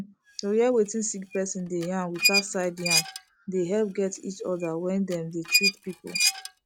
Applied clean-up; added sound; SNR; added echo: none; Squeak; 2 dB; none.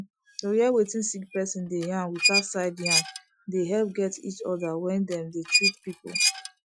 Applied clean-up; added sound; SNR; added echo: classical method Wiener filter.